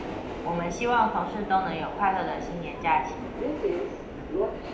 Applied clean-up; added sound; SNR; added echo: none; Subway, metro, underground; 4 dB; reverberation time 0.7 s.